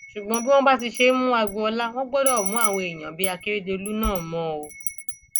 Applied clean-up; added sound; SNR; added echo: none; Wind chime; 8 dB; none.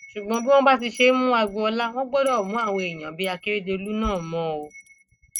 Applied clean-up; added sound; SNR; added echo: neural mask model RNNoise.